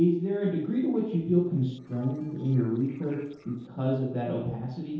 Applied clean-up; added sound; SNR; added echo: neural separator model SepFormer DNS4.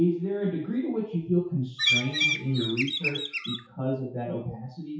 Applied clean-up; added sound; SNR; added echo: classical method WPE with log-MMSE.